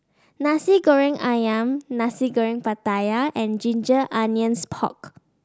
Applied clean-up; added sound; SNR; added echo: none; none; none; none.